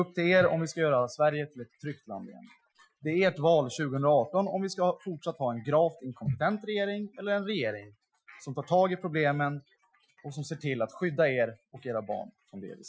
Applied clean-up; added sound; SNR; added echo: classical method Wiener filter.